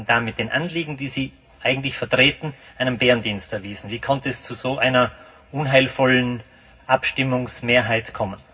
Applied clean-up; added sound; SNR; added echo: none; none; none; reverberation time 0.4 s.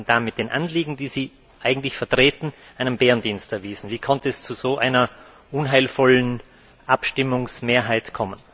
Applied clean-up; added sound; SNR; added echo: none; none; none; none.